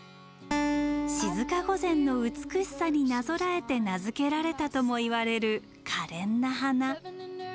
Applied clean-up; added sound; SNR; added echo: none; Acoustic guitar; 5 dB; none.